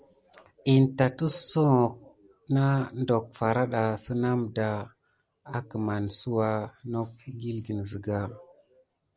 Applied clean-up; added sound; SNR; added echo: none; none; none; none.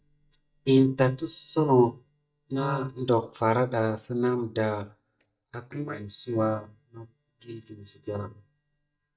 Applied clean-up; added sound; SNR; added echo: neural mask model DeepFilterNet 3.